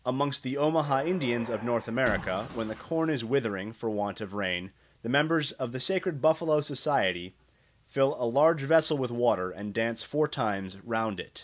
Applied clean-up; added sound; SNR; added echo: none; Car; 16 dB; none.